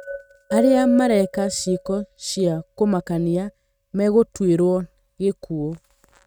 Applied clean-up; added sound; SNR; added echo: neural mask model RNNoise.